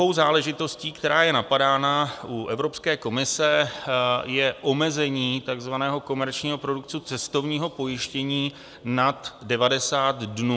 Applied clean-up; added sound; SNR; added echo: none; none; none; none.